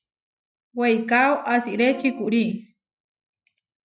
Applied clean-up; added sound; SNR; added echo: neural mask model RNNoise.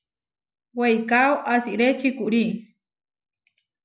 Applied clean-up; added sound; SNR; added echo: none; none; none; none.